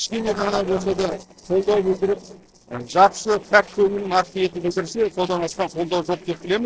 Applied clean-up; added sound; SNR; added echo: neural separator model SepFormer DNS4.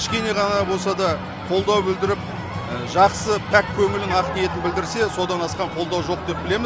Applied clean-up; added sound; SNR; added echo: none; none; none; none.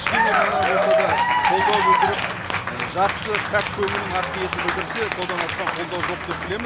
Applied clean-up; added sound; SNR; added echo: none; Applause / Cheering; -4 dB; none.